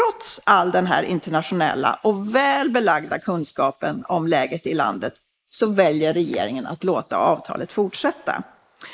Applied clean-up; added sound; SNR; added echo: neural mask model Resemble Enhance denoiser.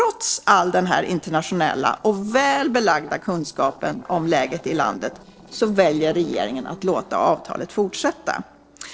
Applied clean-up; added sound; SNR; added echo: neural separator model SepFormer DNS4.